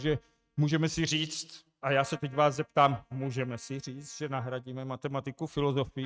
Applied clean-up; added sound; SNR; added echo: neural mask model RNNoise.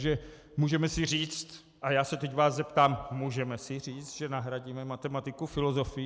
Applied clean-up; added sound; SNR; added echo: none; none; none; none.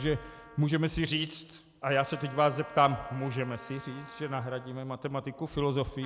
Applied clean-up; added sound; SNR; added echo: none; Trumpet; 19 dB; none.